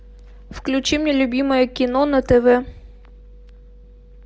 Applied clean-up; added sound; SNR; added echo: none; none; none; none.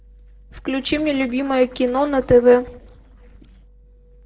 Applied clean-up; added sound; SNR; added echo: neural separator model SepFormer DNS4.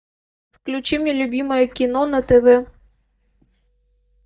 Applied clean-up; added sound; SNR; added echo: neural mask model DeepFilterNet 3.